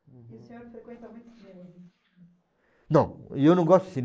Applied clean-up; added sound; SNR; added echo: neural mask model Resemble Enhance denoiser.